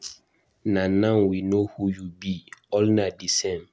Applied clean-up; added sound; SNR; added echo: none; none; none; none.